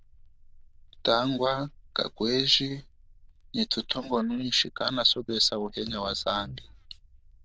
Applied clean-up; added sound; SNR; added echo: neural diffusion model UNIVERSE++.